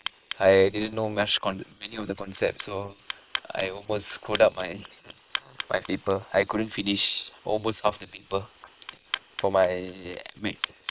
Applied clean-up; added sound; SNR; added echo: neural separator model SepFormer WHAM!.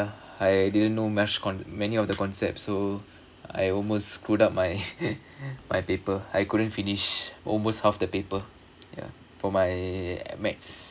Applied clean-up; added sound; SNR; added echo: none; none; none; none.